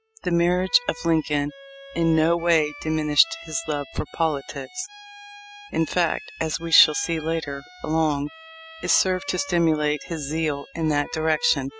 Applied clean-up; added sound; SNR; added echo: classical method spectral subtraction.